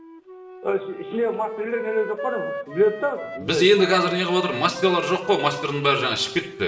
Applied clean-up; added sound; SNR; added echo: none; Wind instrument, woodwind instrument; 11 dB; reverberation time 0.8 s.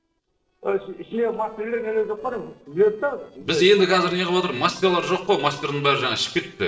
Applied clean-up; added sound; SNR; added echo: neural separator model SepFormer DNS4.